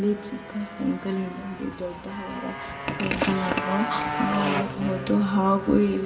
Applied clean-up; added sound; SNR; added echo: none; Motorcycle; 7 dB; reverberation time 1.6 s.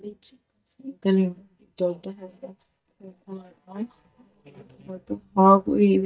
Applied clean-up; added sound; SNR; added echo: neural mask model DeepFilterNet 3.